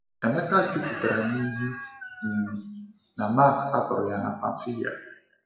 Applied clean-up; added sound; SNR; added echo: classical method WPE with log-MMSE.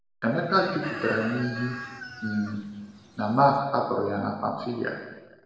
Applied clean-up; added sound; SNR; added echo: none; Chicken, rooster; 12 dB; reverberation time 1.1 s.